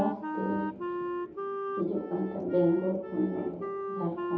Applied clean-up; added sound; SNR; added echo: none; Wind instrument, woodwind instrument; 5 dB; reverberation time 0.8 s.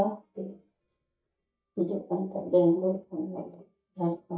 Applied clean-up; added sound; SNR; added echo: neural mask model DeepFilterNet 3.